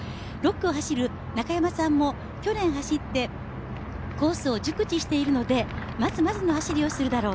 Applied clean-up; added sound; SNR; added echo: none; none; none; none.